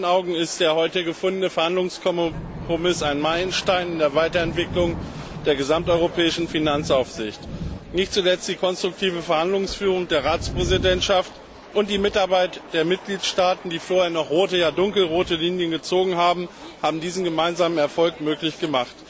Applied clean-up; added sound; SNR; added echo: none; Thunder; 14 dB; none.